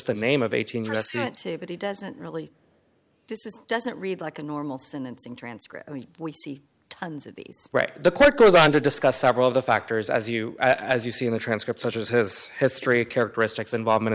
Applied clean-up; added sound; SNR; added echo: neural mask model Resemble Enhance denoiser.